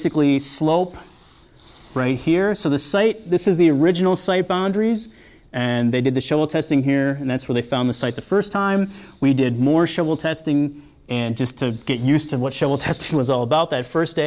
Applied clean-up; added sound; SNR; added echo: none; none; none; none.